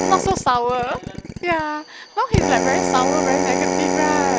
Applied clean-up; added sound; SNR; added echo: none; Drill; 0 dB; none.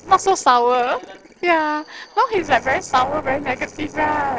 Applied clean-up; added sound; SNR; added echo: neural separator model SepFormer DNS4.